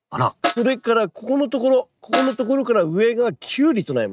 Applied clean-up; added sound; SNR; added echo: neural mask model RNNoise.